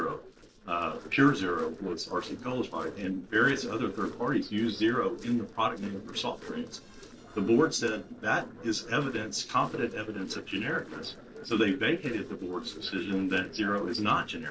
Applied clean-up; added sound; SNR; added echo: neural separator model SepFormer DNS4.